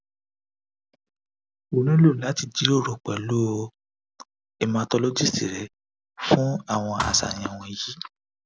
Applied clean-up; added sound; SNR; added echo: none; Thump, thud; 9 dB; none.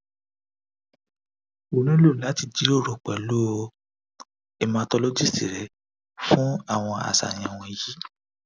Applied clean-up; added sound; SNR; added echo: none; none; none; none.